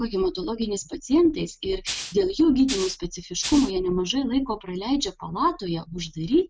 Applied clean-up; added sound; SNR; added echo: none; Rattle (instrument); 9 dB; none.